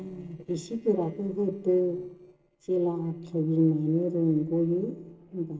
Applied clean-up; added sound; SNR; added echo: neural separator model SepFormer DNS4.